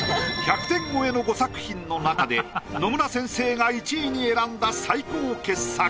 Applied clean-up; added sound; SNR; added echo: none; Thunder; 18 dB; none.